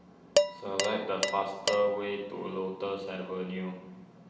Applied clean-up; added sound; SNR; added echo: none; Dishes, pots, and pans; 1 dB; reverberation time 0.9 s.